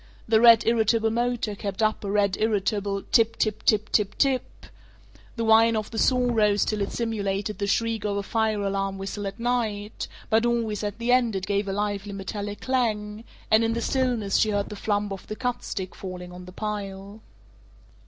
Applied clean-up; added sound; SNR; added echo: none; Wind; 9 dB; none.